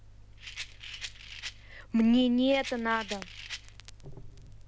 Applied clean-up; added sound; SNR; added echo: none; Crackle + Rattle; 12 dB; none.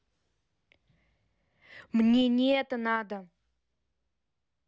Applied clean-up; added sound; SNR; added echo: none; none; none; none.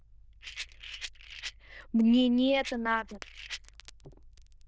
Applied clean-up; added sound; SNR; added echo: neural diffusion model UNIVERSE++.